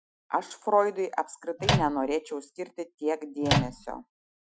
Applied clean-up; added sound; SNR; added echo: classical method Wiener filter.